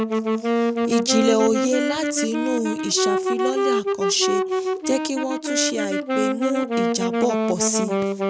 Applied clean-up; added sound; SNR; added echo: none; Wind instrument, woodwind instrument; -2 dB; none.